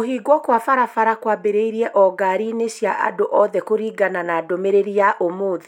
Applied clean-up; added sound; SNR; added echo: none; none; none; none.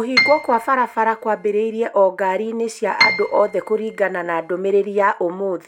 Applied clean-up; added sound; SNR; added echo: none; Piano; 5 dB; none.